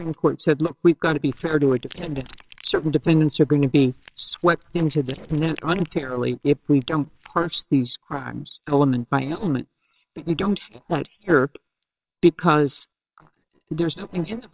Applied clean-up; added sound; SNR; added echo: neural separator model SepFormer WHAMR!.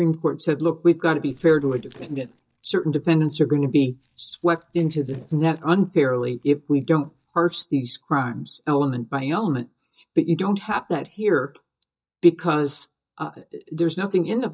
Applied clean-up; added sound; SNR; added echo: neural mask model DeepFilterNet 3.